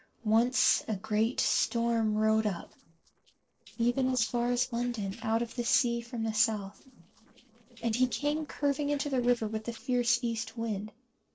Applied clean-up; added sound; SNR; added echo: neural separator model SepFormer DNS4.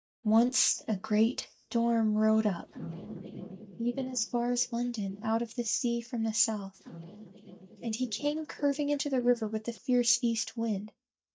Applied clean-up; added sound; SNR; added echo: neural mask model DeepFilterNet 3.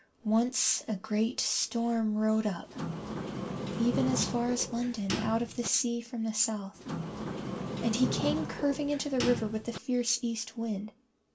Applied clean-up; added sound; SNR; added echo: none; Sliding door; 4 dB; reverberation time 0.2 s.